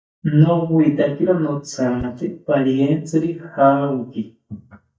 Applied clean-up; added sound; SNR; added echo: neural mask model DeepFilterNet 3.